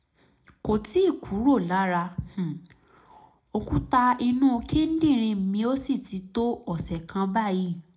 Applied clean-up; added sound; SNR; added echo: none; none; none; reverberation time 0.3 s.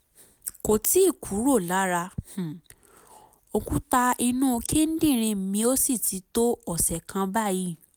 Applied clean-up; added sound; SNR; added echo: none; none; none; none.